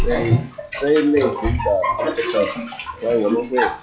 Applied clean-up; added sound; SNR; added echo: classical method log-MMSE.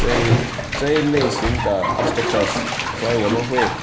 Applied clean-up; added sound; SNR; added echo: none; Bathtub (filling or washing); 0 dB; none.